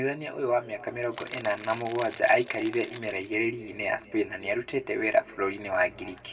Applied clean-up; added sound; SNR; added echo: none; Crackle / Crushing; 14 dB; reverberation time 1.4 s.